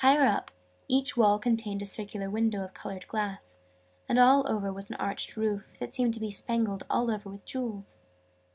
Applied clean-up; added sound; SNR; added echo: none; none; none; none.